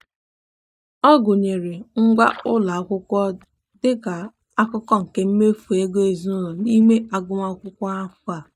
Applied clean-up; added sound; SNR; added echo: neural mask model DeepFilterNet 3.